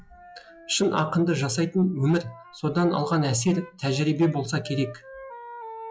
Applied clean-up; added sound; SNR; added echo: classical method log-MMSE.